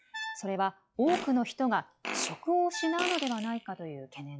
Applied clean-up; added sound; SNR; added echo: classical method log-MMSE.